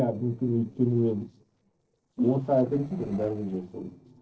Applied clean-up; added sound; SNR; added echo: neural separator model SepFormer DNS4.